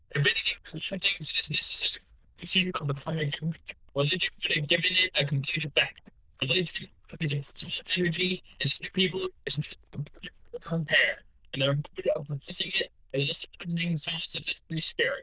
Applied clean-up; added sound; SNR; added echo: neural diffusion model UNIVERSE++.